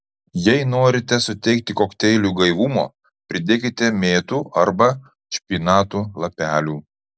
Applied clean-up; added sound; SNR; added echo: none; none; none; none.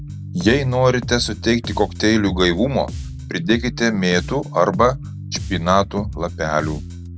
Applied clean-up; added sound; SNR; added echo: none; Bass guitar; 10 dB; none.